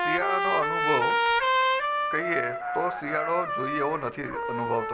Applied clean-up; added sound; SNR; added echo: none; Trumpet; -3 dB; none.